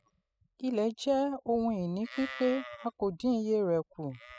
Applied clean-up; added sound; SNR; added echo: classical method spectral subtraction.